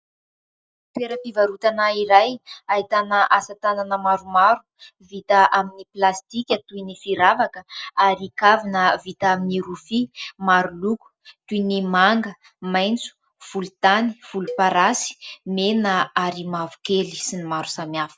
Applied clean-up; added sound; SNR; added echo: neural separator model SepFormer DNS4.